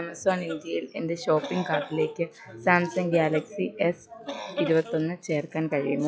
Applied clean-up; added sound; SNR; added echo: classical method log-MMSE.